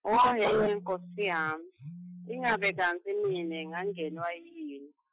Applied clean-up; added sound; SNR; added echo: classical method Wiener filter.